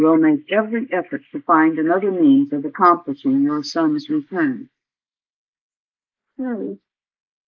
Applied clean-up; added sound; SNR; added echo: neural mask model Resemble Enhance denoiser.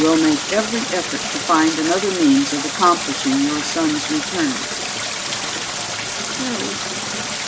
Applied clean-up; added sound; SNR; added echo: none; Stream; 4 dB; none.